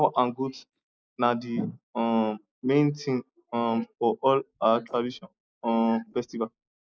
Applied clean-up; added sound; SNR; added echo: neural mask model Resemble Enhance denoiser.